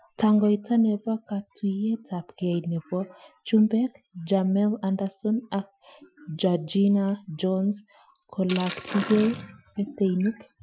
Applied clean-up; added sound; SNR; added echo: classical method Wiener filter.